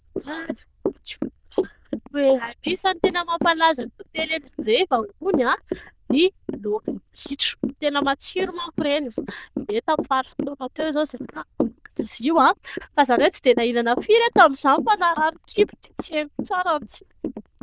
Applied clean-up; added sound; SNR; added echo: neural diffusion model UNIVERSE++.